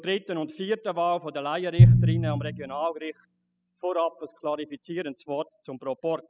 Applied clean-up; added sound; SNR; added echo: classical method spectral subtraction.